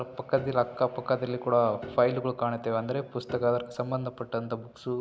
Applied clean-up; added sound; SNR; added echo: none; Piano; 20 dB; none.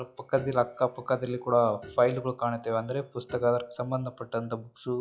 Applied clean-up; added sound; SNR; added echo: classical method log-MMSE.